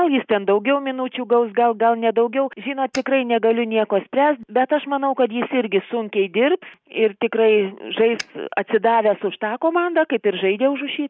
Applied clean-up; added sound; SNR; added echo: neural mask model RNNoise.